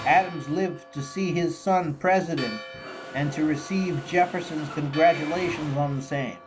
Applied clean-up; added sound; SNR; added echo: none; Church bell + Mechanisms; 14 dB; none.